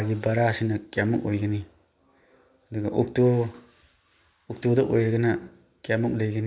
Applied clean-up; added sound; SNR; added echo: none; none; none; none.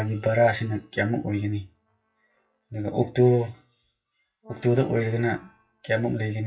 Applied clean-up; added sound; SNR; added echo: classical method WPE with log-MMSE.